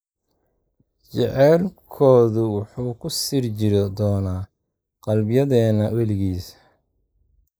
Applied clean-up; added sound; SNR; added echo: neural mask model Resemble Enhance denoiser.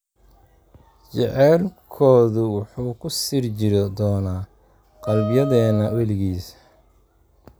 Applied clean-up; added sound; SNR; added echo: none; Wind instrument, woodwind instrument; 9 dB; none.